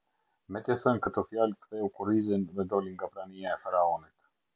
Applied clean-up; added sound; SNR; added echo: none; none; none; none.